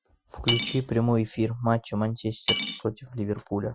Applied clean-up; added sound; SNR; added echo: classical method Wiener filter.